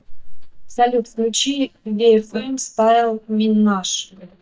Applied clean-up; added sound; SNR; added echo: neural mask model DeepFilterNet 3.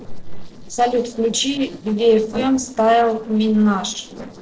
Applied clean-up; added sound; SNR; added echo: neural separator model SepFormer DNS4.